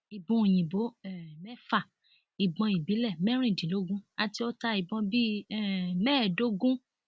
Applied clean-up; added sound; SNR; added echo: none; none; none; none.